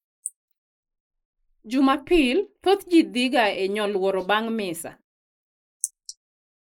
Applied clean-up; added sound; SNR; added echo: neural mask model Resemble Enhance denoiser.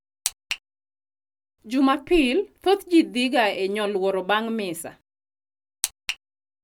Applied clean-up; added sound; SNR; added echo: none; none; none; none.